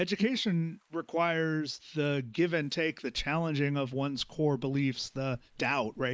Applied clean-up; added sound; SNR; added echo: neural mask model Resemble Enhance denoiser.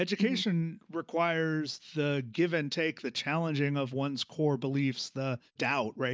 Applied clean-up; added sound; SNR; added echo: none; none; none; none.